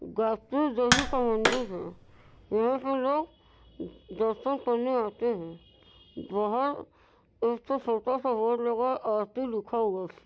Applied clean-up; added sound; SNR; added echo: none; Tap; 1 dB; none.